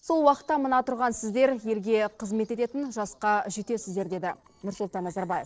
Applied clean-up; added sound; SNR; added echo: neural separator model SepFormer DNS4.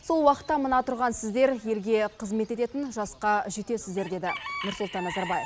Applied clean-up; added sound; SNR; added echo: none; Bird / Chicken, rooster; 14 dB; none.